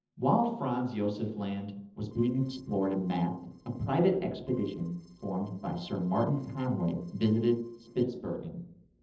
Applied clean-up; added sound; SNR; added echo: neural separator model SepFormer DNS4.